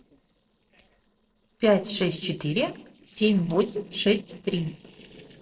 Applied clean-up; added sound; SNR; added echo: neural separator model SepFormer DNS4.